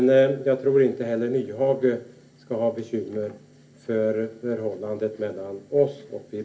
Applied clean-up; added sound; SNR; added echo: none; none; none; reverberation time 0.3 s.